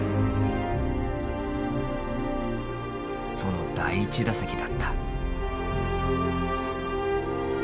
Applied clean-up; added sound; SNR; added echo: none; none; none; none.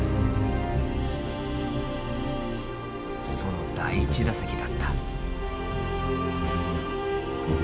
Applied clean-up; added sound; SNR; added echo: none; Bird vocalization, bird call, bird song; 4 dB; none.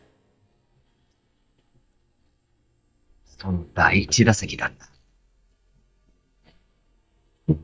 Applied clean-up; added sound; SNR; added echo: neural mask model DeepFilterNet 3.